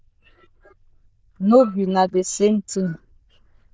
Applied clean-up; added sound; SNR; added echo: neural diffusion model UNIVERSE++.